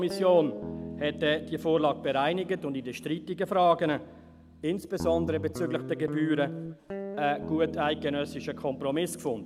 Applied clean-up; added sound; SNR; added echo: none; Guitar; 10 dB; none.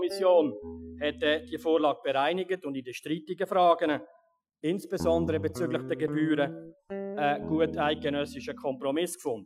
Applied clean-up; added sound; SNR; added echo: classical method Wiener filter.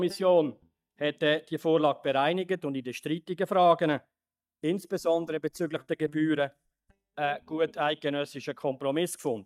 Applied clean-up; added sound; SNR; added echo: neural mask model DeepFilterNet 3.